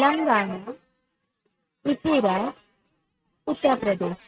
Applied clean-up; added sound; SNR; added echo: neural mask model RNNoise.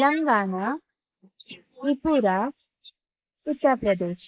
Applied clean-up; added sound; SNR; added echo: neural mask model Resemble Enhance denoiser.